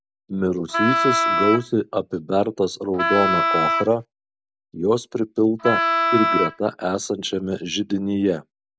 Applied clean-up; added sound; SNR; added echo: none; Wind instrument, woodwind instrument; -2 dB; none.